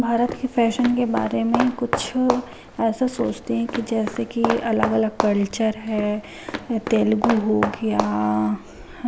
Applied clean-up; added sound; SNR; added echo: none; Walk, footsteps; 7 dB; none.